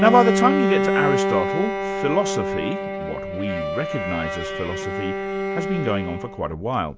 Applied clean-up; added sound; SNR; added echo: none; Bowed string instrument; 0 dB; none.